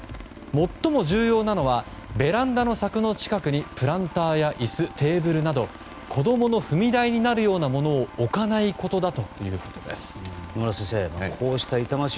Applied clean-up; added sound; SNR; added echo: none; Aircraft; 18 dB; none.